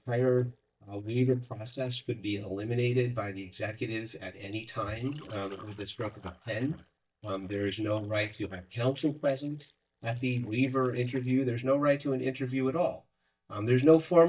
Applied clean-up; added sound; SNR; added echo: neural mask model DeepFilterNet 3.